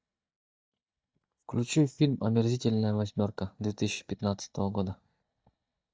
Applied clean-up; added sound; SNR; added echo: neural mask model DeepFilterNet 3.